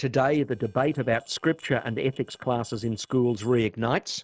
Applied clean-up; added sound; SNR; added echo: neural separator model SepFormer DNS4.